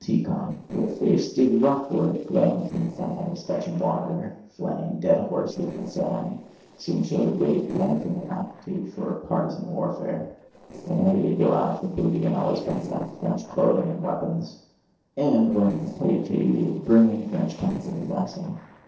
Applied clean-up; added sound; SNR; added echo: neural separator model SepFormer DNS4.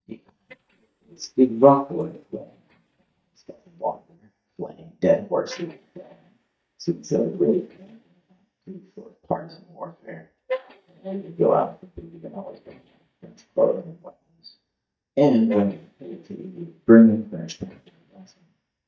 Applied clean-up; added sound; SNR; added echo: neural mask model DeepFilterNet 3.